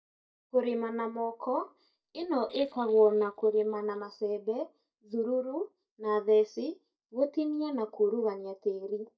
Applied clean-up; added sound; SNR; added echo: neural mask model DeepFilterNet 3.